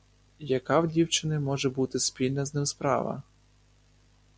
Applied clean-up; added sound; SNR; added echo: none; none; none; none.